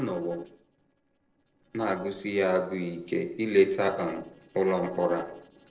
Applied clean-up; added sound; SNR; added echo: neural separator model SepFormer DNS4.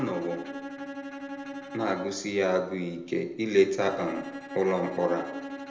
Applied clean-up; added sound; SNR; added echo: none; Bowed string instrument; 10 dB; reverberation time 0.8 s.